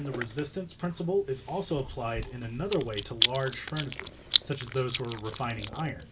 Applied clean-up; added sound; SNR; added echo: none; Chewing, mastication; 2 dB; reverberation time 0.2 s.